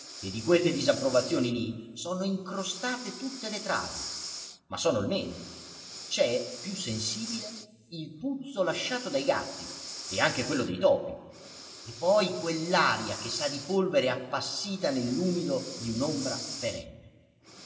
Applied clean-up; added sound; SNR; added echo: none; Breathing; 12 dB; reverberation time 1.8 s.